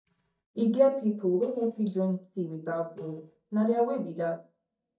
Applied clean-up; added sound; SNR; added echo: neural mask model DeepFilterNet 3.